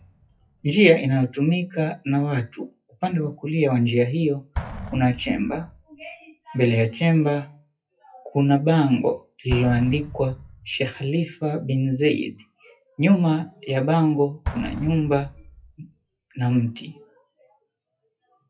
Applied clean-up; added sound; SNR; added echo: classical method WPE with log-MMSE.